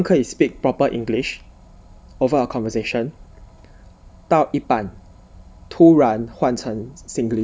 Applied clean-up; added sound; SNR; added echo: none; none; none; none.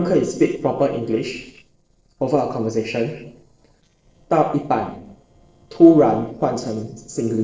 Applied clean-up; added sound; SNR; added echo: neural separator model SepFormer DNS4.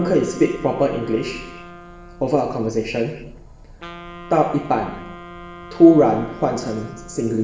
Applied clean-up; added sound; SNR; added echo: none; Wind instrument, woodwind instrument; 19 dB; reverberation time 0.9 s.